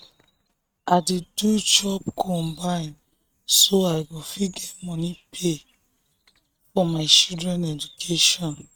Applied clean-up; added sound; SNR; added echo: neural mask model RNNoise.